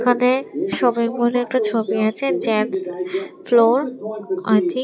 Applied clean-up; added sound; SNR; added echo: none; Snare drum; 17 dB; none.